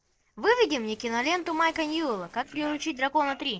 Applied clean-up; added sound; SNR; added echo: neural separator model SepFormer DNS4.